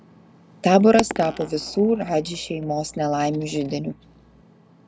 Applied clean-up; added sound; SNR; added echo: none; Coin (dropping); 13 dB; none.